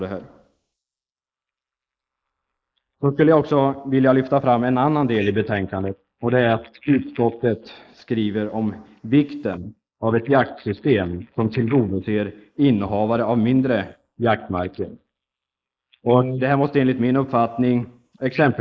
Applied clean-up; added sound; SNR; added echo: neural mask model Resemble Enhance denoiser.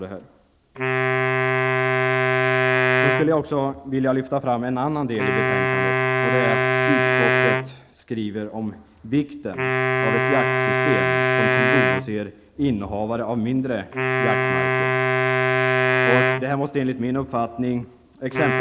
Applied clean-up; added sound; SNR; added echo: none; Wind instrument, woodwind instrument; -4 dB; none.